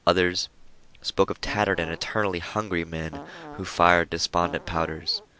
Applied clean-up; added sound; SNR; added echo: none; Fart; 16 dB; none.